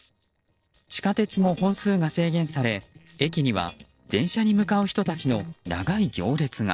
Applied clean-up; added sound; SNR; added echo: neural separator model SepFormer DNS4.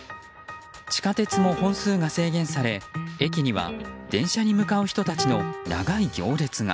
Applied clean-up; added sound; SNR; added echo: none; Piano + Electric guitar; 8 dB; none.